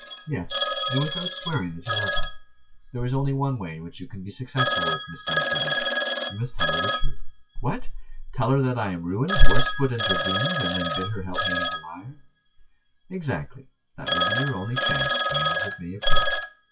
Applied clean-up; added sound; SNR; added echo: classical method WPE with log-MMSE.